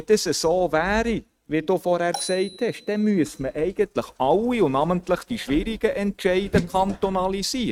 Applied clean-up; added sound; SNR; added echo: neural mask model RNNoise.